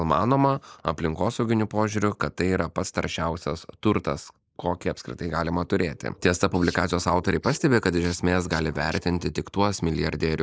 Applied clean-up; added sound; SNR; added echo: neural mask model Resemble Enhance denoiser.